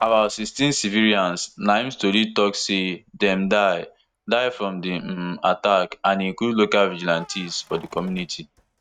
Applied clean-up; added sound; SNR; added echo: neural mask model RNNoise.